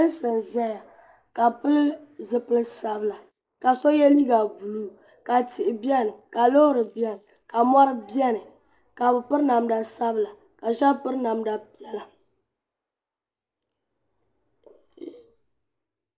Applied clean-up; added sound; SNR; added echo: neural mask model Resemble Enhance denoiser.